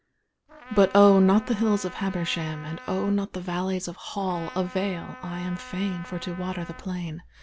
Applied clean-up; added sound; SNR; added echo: none; Trumpet; 18 dB; none.